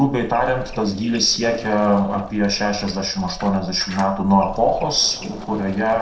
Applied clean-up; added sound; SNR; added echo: neural separator model SepFormer DNS4.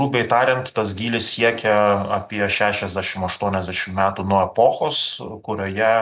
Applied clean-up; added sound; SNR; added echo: none; none; none; none.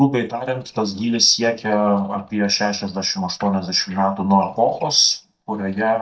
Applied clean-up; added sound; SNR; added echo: neural mask model DeepFilterNet 3.